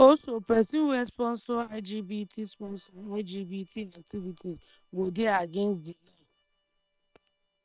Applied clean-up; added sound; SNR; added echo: neural separator model SepFormer WHAM!.